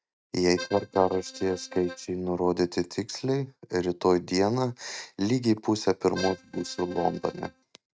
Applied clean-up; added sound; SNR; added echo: neural mask model RNNoise.